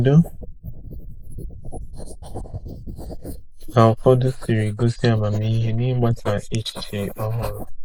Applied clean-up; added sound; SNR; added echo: neural mask model Resemble Enhance denoiser.